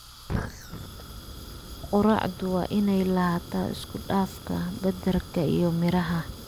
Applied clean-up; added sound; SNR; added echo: none; Fire; 12 dB; none.